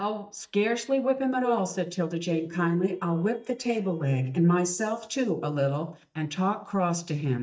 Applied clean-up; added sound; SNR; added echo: neural mask model DeepFilterNet 3.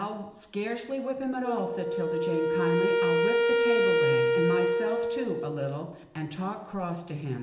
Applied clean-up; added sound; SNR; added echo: none; Wind instrument, woodwind instrument; -4 dB; reverberation time 0.8 s.